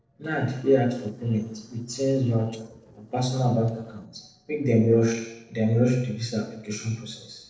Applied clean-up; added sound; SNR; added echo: neural separator model SepFormer DNS4.